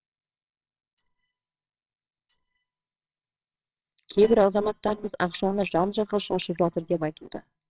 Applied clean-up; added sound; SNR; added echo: neural separator model SepFormer WHAMR!.